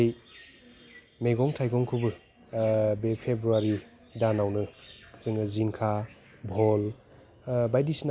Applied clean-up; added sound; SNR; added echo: none; none; none; none.